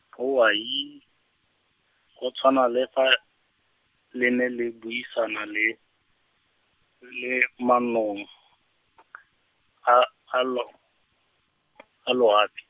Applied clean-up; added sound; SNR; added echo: none; none; none; none.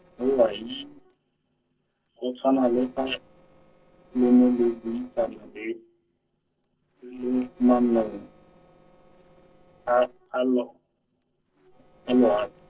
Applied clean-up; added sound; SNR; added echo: neural separator model SepFormer DNS4.